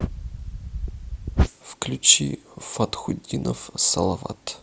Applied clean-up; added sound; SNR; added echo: none; none; none; none.